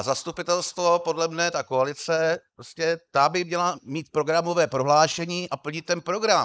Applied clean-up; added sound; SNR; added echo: neural mask model Resemble Enhance denoiser.